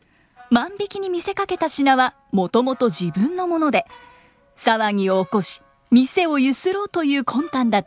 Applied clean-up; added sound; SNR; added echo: none; none; none; none.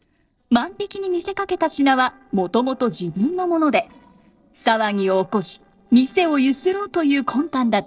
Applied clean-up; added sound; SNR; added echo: neural separator model SepFormer DNS4.